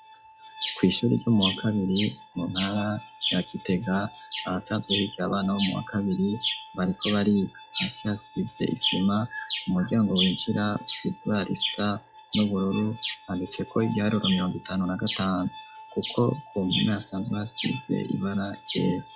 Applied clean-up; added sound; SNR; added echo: classical method log-MMSE.